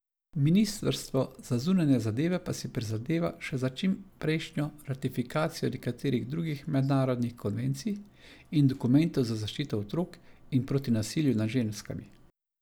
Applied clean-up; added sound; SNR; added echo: none; none; none; none.